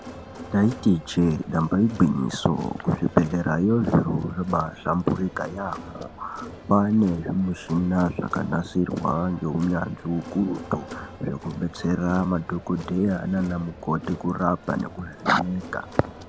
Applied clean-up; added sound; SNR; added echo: none; Crowd; 16 dB; none.